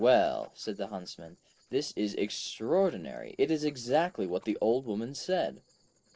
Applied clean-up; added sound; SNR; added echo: neural separator model SepFormer DNS4.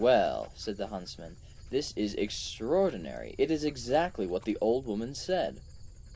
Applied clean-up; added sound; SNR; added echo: none; Dog; 17 dB; none.